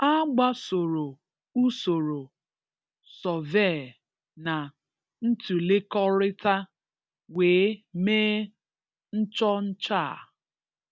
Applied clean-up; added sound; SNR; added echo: none; none; none; none.